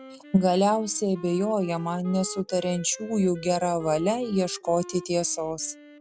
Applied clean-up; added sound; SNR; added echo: none; Wind instrument, woodwind instrument; 19 dB; none.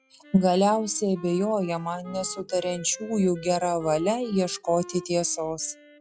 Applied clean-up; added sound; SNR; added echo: classical method log-MMSE.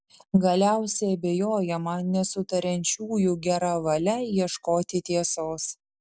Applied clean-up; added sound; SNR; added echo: none; none; none; none.